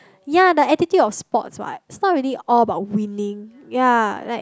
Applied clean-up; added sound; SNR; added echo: none; none; none; none.